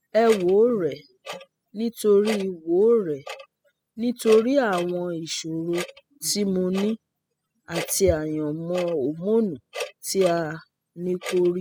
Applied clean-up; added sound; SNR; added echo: classical method spectral subtraction.